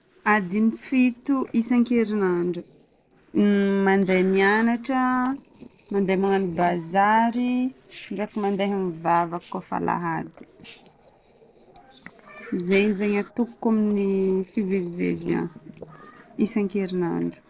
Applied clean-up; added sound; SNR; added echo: neural separator model SepFormer DNS4.